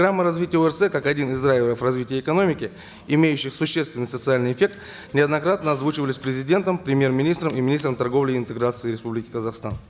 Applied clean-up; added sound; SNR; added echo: none; none; none; none.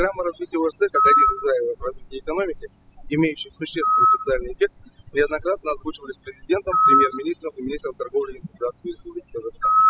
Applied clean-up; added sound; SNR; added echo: classical method spectral subtraction.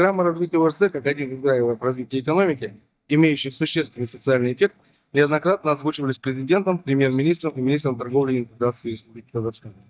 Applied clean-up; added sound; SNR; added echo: neural mask model DeepFilterNet 3.